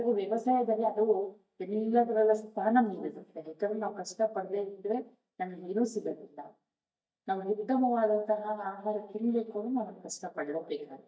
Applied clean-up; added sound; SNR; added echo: neural mask model DeepFilterNet 3.